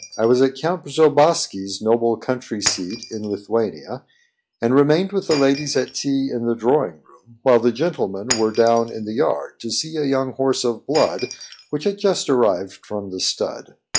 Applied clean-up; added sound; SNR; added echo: classical method log-MMSE.